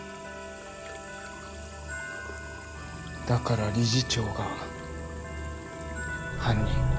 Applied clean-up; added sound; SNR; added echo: none; Glockenspiel + Sink (filling or washing) / Water tap, faucet; 14 dB; none.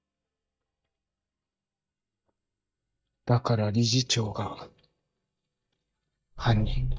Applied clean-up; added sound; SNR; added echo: neural mask model DeepFilterNet 3.